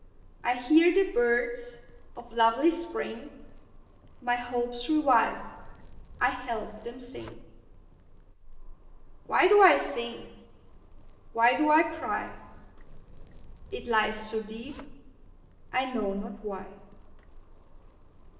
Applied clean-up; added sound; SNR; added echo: none; Zipper (clothing); 17 dB; reverberation time 1.0 s.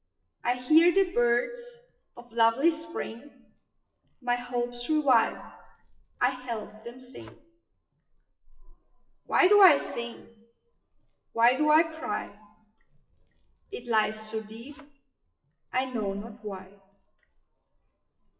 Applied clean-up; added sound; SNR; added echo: classical method WPE with log-MMSE.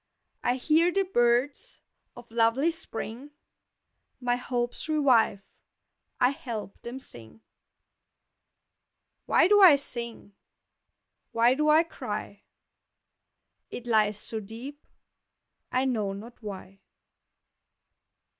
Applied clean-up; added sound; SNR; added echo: none; none; none; none.